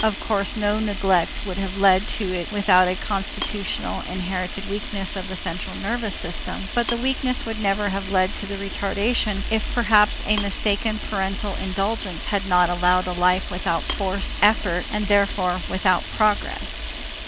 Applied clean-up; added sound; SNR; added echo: none; Camera; 6 dB; none.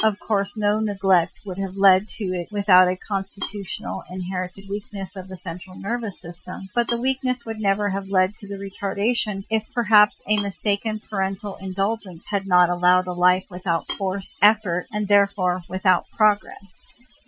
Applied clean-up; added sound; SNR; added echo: classical method Wiener filter.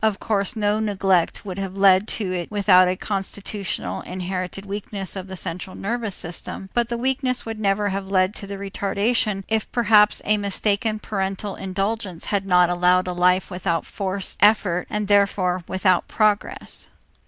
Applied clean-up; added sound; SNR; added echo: none; none; none; none.